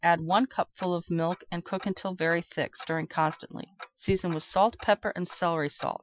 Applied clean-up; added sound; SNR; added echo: classical method Wiener filter.